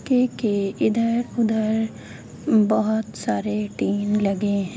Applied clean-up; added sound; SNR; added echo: none; none; none; none.